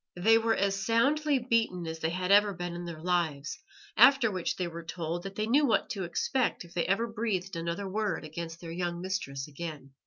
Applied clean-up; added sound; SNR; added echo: none; none; none; none.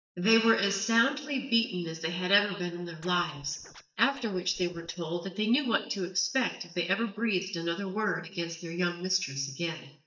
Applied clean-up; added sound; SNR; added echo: neural mask model DeepFilterNet 3.